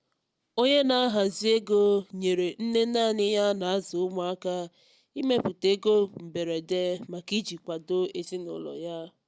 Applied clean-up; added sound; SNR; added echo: none; none; none; none.